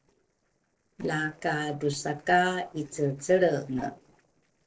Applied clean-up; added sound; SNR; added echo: neural separator model SepFormer DNS4.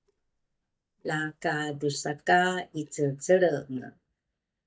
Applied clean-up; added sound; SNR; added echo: neural mask model DeepFilterNet 3.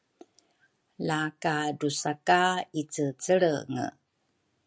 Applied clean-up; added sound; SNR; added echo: none; none; none; none.